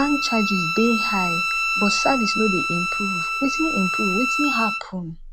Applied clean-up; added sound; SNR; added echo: none; Bowed string instrument; 0 dB; none.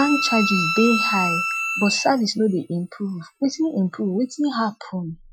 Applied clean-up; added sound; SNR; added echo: classical method Wiener filter.